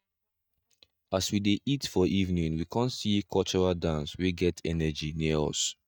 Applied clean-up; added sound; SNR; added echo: neural mask model DeepFilterNet 3.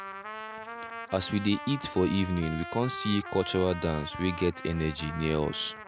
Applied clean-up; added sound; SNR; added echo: none; Trumpet; 11 dB; none.